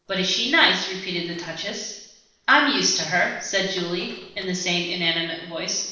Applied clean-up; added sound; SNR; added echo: neural separator model SepFormer DNS4.